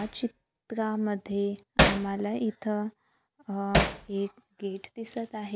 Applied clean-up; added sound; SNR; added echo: none; Hammer; 0 dB; none.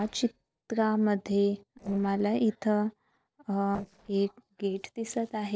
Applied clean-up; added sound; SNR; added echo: neural separator model SepFormer DNS4.